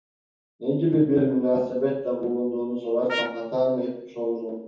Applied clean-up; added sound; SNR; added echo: none; Trumpet; 10 dB; reverberation time 0.9 s.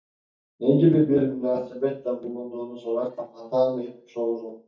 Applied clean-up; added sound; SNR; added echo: neural mask model DeepFilterNet 3.